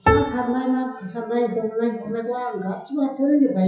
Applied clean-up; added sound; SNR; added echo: classical method WPE with log-MMSE.